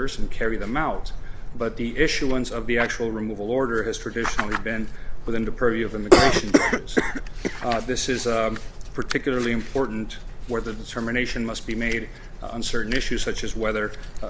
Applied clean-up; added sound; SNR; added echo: none; Cough; 0 dB; none.